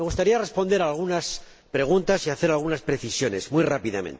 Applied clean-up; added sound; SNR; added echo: none; none; none; none.